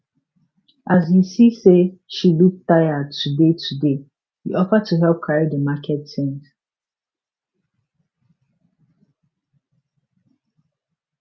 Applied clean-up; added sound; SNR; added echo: none; none; none; none.